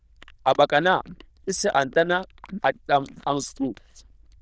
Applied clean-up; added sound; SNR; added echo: neural diffusion model UNIVERSE++.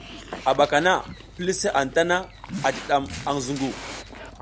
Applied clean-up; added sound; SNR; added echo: none; Dog; 13 dB; none.